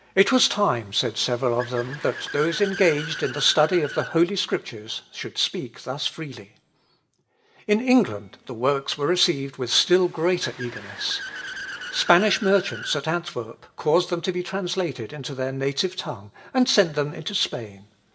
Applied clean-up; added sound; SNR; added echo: none; Accelerating, revving, vroom / Car; 16 dB; reverberation time 0.5 s.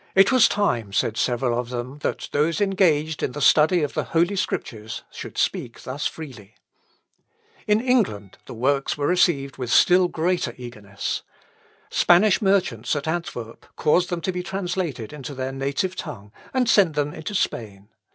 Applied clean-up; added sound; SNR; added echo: none; none; none; none.